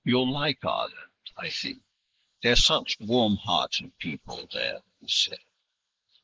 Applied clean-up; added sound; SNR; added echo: neural mask model Resemble Enhance denoiser.